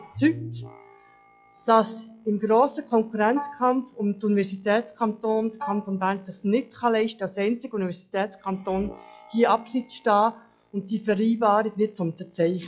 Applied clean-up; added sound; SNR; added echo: classical method log-MMSE.